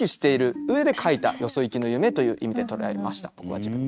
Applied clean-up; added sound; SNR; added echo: neural mask model RNNoise.